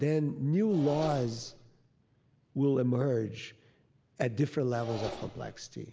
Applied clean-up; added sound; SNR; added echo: none; Engine; 16 dB; none.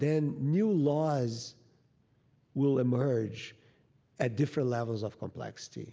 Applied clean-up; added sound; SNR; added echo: none; none; none; none.